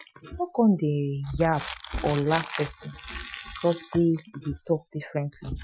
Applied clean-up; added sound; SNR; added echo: classical method Wiener filter.